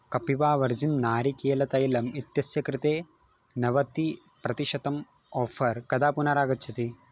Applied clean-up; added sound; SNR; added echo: none; none; none; none.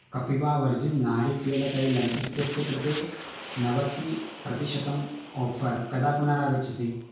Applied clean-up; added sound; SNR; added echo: none; Fire; 14 dB; reverberation time 0.6 s.